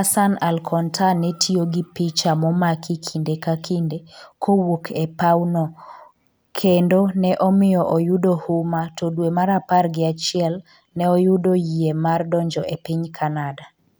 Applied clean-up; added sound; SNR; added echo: none; none; none; none.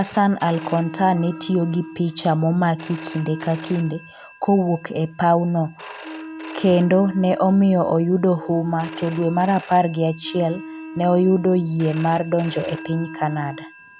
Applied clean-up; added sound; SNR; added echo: none; Wind instrument, woodwind instrument + Telephone; 12 dB; none.